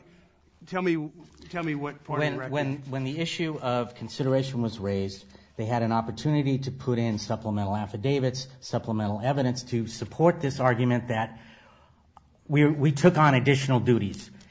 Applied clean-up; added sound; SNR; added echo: none; none; none; none.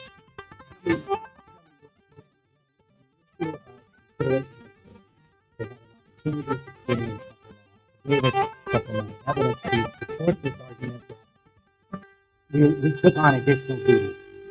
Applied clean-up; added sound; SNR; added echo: neural mask model RNNoise.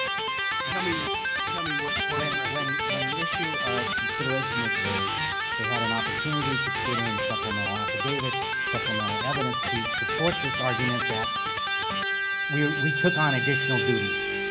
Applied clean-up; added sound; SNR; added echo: none; Electric guitar; -5 dB; none.